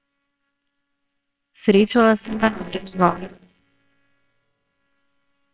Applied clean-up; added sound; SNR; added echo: neural separator model SepFormer WHAMR!.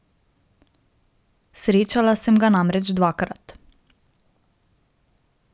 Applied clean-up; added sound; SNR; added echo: none; none; none; none.